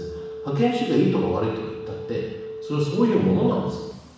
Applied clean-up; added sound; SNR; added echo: none; Telephone; 11 dB; reverberation time 1.1 s.